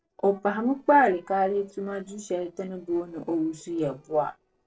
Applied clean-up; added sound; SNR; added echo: neural separator model SepFormer DNS4.